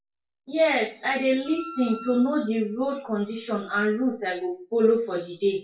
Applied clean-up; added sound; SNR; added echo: classical method WPE with log-MMSE.